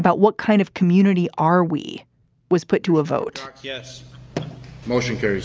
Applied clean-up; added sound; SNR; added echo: none; none; none; none.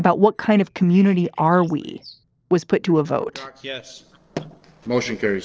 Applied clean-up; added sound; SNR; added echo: neural separator model SepFormer DNS4.